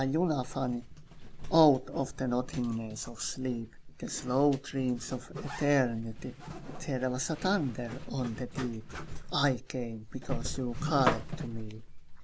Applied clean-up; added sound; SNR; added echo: none; Zipper (clothing); 7 dB; none.